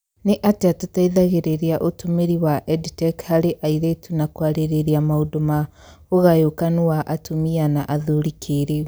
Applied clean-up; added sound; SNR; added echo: none; none; none; none.